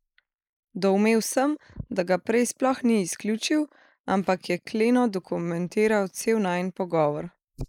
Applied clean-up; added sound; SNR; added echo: neural mask model Resemble Enhance denoiser.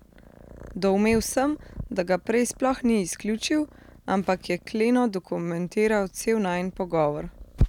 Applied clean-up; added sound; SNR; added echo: none; Purr; 11 dB; none.